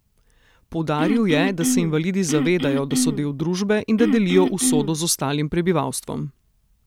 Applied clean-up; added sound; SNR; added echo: none; Cough; 2 dB; none.